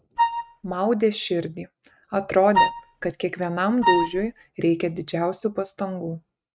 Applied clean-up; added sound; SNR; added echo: neural mask model RNNoise.